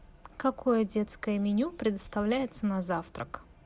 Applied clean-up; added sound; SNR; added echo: none; none; none; none.